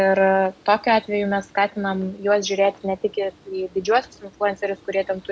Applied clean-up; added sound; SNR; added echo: none; none; none; none.